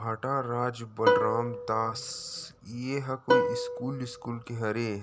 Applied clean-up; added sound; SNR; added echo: none; Plucked string instrument; -2 dB; none.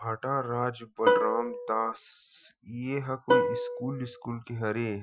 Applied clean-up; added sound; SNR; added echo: classical method Wiener filter.